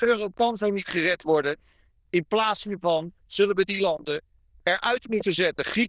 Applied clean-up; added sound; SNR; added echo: neural diffusion model UNIVERSE++.